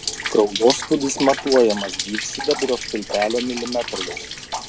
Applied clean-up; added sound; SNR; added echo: none; Rain; 7 dB; none.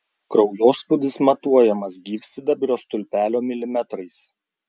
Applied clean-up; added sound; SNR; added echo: none; none; none; none.